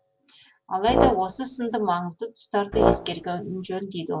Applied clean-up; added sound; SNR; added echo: none; Brass instrument; -2 dB; none.